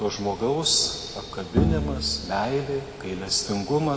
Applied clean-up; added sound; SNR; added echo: none; Bowed string instrument; 2 dB; none.